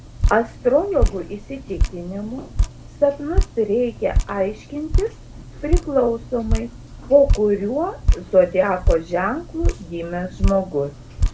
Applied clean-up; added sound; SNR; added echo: none; Drip; 1 dB; none.